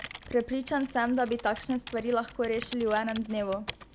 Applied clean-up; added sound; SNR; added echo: none; Computer keyboard; 15 dB; none.